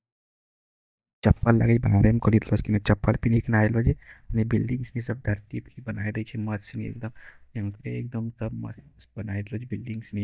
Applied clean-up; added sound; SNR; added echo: neural mask model DeepFilterNet 3.